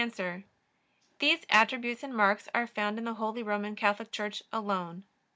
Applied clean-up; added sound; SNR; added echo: none; none; none; none.